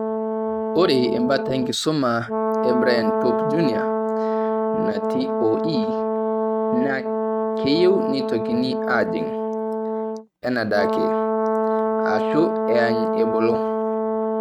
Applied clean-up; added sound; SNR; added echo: neural mask model RNNoise.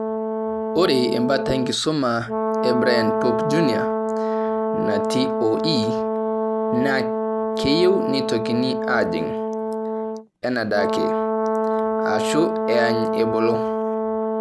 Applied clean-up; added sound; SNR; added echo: none; Brass instrument; -1 dB; none.